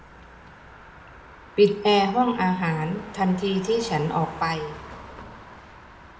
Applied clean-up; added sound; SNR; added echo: none; Motor vehicle (road); 16 dB; reverberation time 0.7 s.